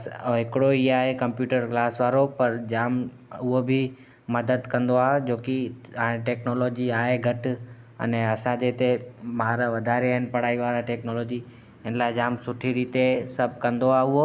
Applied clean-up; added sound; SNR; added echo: none; none; none; none.